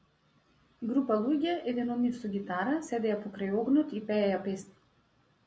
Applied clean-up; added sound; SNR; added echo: none; none; none; none.